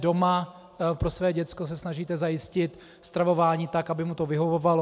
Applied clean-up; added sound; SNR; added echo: none; none; none; none.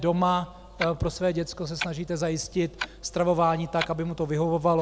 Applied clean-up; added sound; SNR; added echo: none; Clock; 13 dB; none.